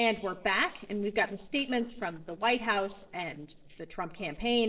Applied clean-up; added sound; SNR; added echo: neural separator model SepFormer DNS4.